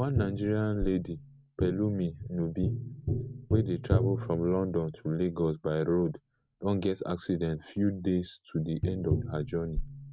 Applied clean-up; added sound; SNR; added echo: neural mask model RNNoise.